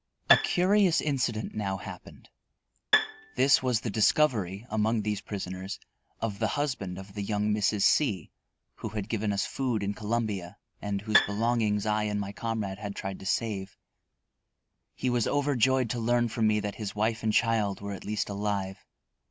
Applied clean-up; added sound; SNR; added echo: none; Bowed string instrument; 2 dB; none.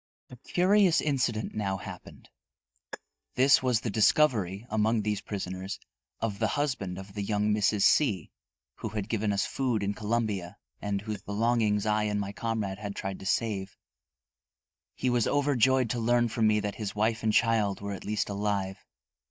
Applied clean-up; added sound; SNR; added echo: neural mask model DeepFilterNet 3.